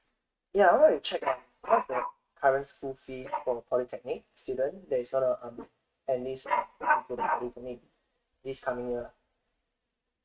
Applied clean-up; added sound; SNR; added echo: neural mask model RNNoise.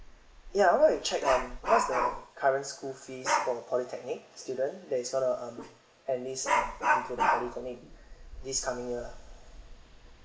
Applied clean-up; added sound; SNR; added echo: neural mask model Resemble Enhance denoiser.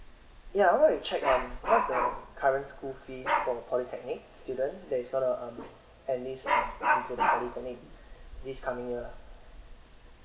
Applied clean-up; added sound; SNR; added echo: none; Dog; 3 dB; none.